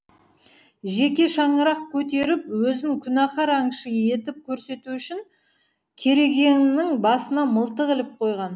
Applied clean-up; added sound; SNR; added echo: none; none; none; none.